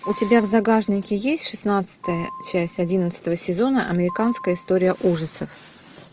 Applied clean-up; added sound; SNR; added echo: none; Piano; 18 dB; none.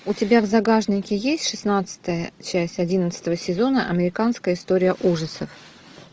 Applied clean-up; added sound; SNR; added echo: none; none; none; none.